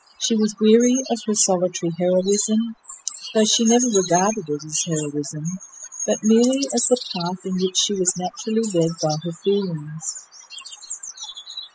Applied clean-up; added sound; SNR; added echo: classical method spectral subtraction.